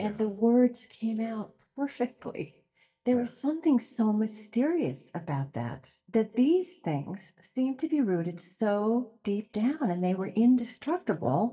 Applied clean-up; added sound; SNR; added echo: neural mask model DeepFilterNet 3.